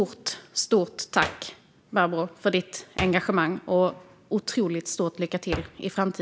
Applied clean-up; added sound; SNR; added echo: none; Hands; 15 dB; none.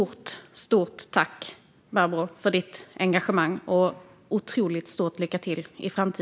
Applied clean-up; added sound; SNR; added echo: none; none; none; none.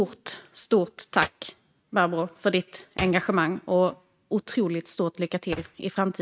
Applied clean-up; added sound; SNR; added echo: neural mask model RNNoise.